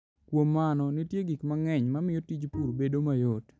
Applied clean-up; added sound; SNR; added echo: none; Bowed string instrument; 13 dB; none.